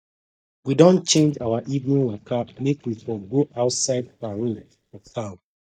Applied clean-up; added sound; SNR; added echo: neural mask model DeepFilterNet 3.